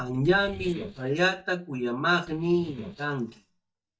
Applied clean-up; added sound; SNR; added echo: neural mask model DeepFilterNet 3.